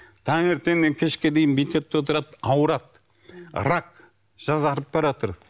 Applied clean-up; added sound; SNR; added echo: none; none; none; none.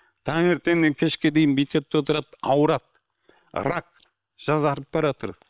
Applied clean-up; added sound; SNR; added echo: neural separator model SepFormer WHAM!.